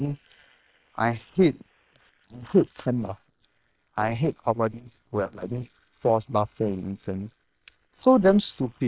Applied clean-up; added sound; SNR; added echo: neural separator model SepFormer WHAM!.